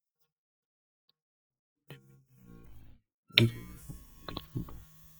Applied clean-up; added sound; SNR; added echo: neural mask model DeepFilterNet 3.